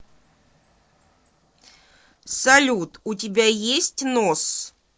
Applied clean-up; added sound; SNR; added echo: neural separator model SepFormer DNS4.